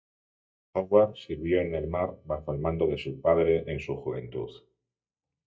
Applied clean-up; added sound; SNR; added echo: neural mask model DeepFilterNet 3.